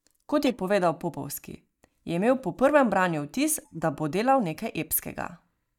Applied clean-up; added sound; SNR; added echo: neural mask model DeepFilterNet 3.